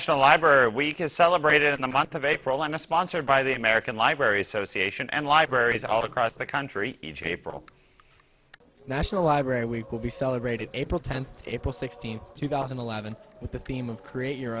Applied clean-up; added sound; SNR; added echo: neural separator model SepFormer DNS4.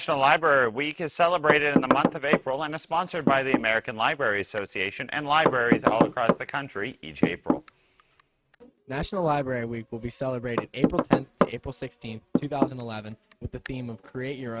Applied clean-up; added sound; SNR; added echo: neural mask model RNNoise.